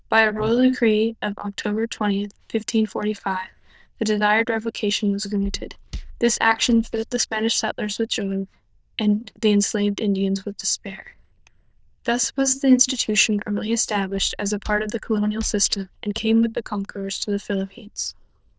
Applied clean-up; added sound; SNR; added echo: neural diffusion model UNIVERSE++.